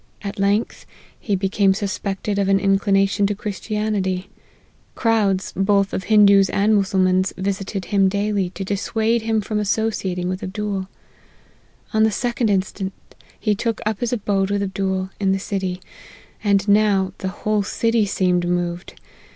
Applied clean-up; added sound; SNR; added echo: none; none; none; none.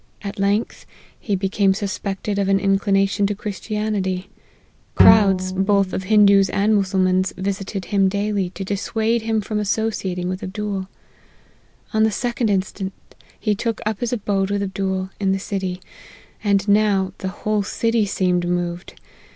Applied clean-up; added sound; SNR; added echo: none; Bowed string instrument; 1 dB; none.